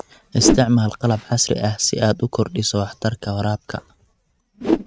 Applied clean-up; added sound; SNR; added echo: neural mask model RNNoise.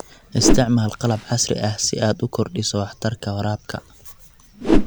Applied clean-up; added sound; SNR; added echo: none; Whoosh, swoosh, swish; 1 dB; none.